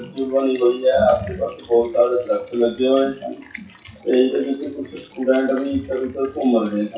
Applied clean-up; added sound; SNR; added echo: classical method WPE with log-MMSE.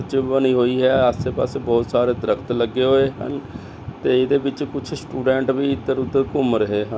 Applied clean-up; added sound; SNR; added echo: none; none; none; none.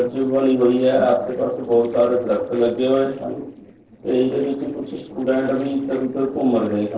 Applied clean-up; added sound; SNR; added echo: neural separator model SepFormer DNS4.